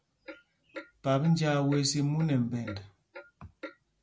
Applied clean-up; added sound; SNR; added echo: none; Clock; 18 dB; none.